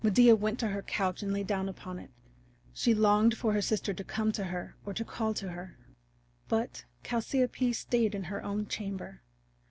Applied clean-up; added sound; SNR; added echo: none; none; none; none.